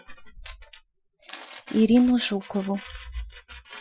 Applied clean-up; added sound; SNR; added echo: classical method Wiener filter.